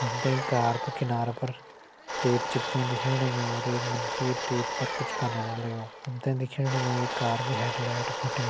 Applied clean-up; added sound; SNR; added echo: none; Domestic sounds, home sounds; 3 dB; none.